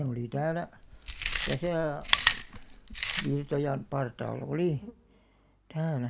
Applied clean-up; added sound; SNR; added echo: none; Chewing, mastication; 2 dB; none.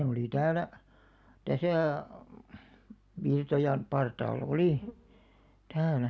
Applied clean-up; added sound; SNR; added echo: none; none; none; none.